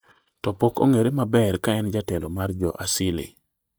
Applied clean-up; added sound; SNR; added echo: neural mask model DeepFilterNet 3.